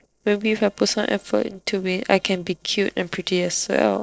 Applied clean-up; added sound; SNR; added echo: neural separator model SepFormer DNS4.